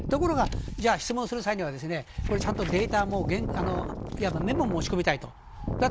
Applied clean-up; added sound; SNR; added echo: none; Wind; 5 dB; none.